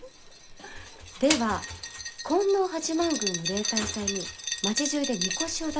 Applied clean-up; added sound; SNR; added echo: none; Engine + Glass; 4 dB; none.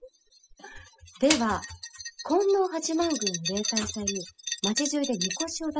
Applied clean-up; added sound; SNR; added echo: classical method spectral subtraction.